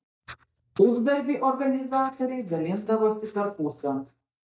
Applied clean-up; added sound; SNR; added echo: neural mask model DeepFilterNet 3.